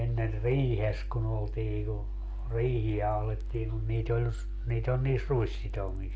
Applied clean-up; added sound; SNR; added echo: none; none; none; none.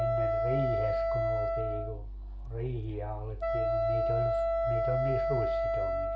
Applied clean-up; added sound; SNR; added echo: none; Wind instrument, woodwind instrument; -4 dB; reverberation time 0.5 s.